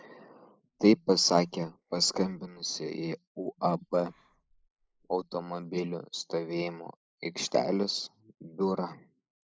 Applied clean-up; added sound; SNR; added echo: neural mask model Resemble Enhance denoiser.